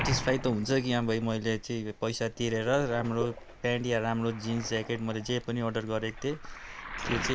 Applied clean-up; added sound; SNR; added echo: none; Waves, surf; 9 dB; none.